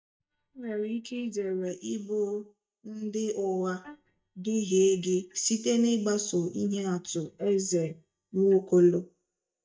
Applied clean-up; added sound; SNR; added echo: neural mask model DeepFilterNet 3.